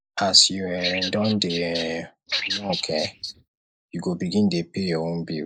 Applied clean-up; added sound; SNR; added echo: neural mask model Resemble Enhance denoiser.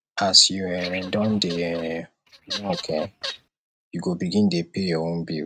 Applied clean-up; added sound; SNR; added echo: neural mask model RNNoise.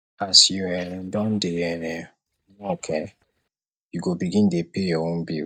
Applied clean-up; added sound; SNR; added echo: neural mask model DeepFilterNet 3.